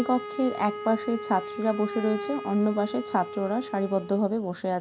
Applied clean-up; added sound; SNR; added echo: none; Wind instrument, woodwind instrument; 11 dB; none.